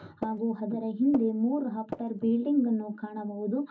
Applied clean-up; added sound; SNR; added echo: none; Tap; 12 dB; reverberation time 0.4 s.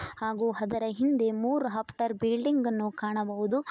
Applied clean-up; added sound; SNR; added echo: none; none; none; none.